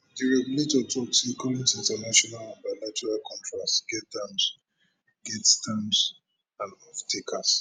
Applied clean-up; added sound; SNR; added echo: none; none; none; none.